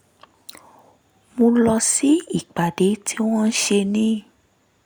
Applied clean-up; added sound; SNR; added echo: none; none; none; none.